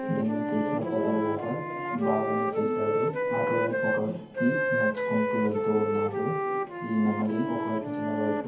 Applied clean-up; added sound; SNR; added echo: none; Wind instrument, woodwind instrument; 0 dB; reverberation time 0.5 s.